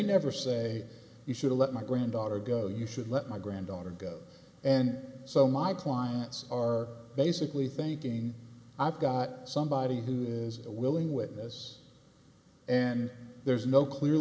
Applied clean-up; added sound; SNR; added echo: none; none; none; none.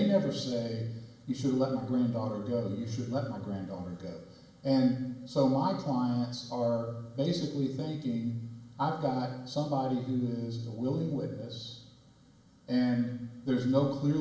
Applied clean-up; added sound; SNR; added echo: none; none; none; reverberation time 0.7 s.